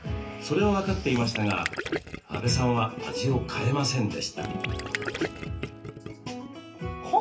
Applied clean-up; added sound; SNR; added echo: none; Gurgling; 8 dB; reverberation time 0.3 s.